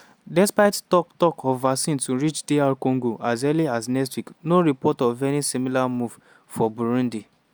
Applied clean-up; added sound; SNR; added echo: none; none; none; none.